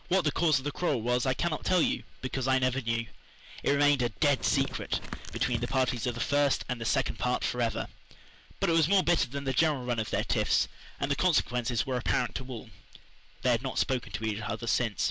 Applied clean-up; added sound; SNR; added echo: none; Tearing; 12 dB; none.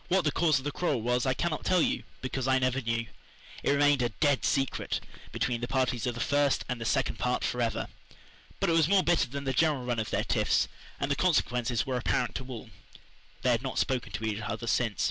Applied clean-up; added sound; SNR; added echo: none; none; none; none.